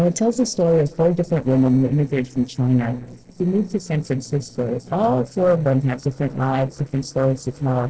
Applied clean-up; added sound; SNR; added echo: neural separator model SepFormer DNS4.